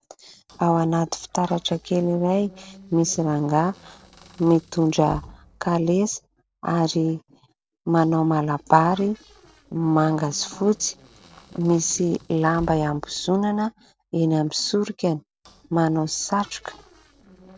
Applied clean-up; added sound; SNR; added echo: neural separator model SepFormer DNS4.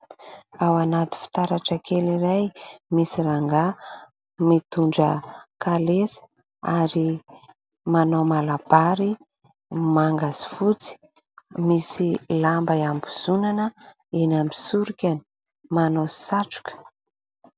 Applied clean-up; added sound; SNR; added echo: none; none; none; none.